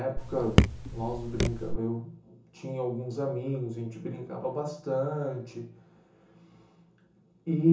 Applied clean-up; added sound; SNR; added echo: none; Raindrop / Drip; -5 dB; reverberation time 0.7 s.